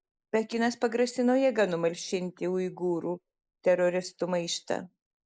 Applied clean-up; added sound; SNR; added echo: neural mask model Resemble Enhance denoiser.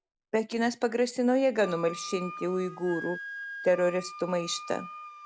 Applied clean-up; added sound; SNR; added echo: none; Wind instrument, woodwind instrument; 13 dB; none.